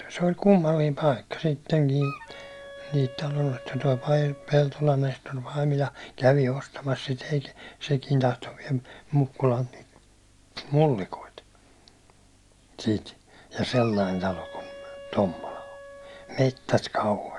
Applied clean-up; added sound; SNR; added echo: none; Wind instrument, woodwind instrument; 17 dB; none.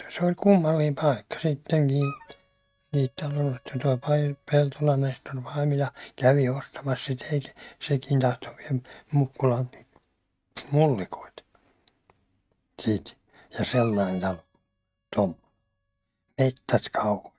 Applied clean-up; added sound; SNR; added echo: neural mask model RNNoise.